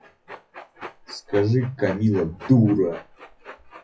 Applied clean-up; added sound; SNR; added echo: classical method WPE with log-MMSE.